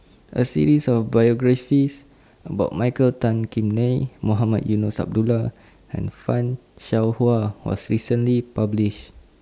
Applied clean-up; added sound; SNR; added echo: none; none; none; none.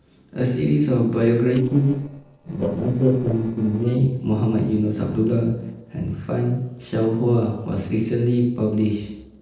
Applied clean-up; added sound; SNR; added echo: neural separator model SepFormer DNS4.